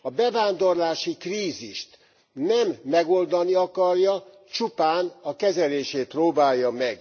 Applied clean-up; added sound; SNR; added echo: none; none; none; none.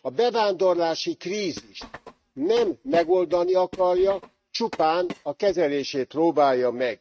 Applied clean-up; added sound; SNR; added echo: neural mask model RNNoise.